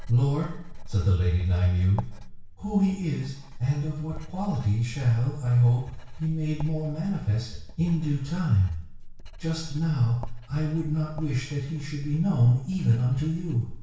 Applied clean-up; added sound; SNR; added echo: none; Writing; 12 dB; reverberation time 0.6 s.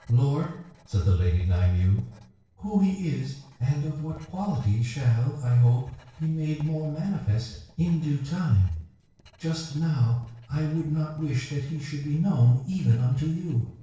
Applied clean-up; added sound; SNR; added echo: neural separator model SepFormer DNS4.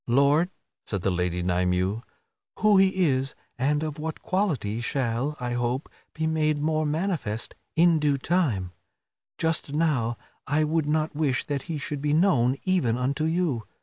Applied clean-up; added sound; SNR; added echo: none; none; none; none.